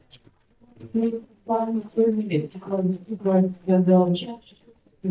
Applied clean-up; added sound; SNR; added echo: neural mask model DeepFilterNet 3.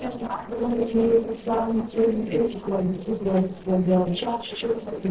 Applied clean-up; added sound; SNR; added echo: neural separator model SepFormer DNS4.